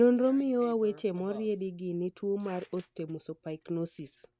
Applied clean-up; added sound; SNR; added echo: neural mask model RNNoise.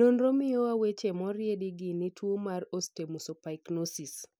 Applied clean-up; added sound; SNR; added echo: none; none; none; none.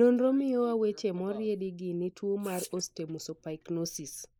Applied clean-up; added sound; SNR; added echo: neural mask model Resemble Enhance denoiser.